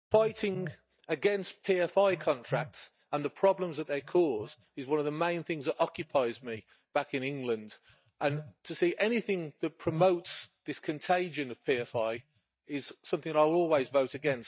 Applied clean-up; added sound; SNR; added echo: neural mask model DeepFilterNet 3.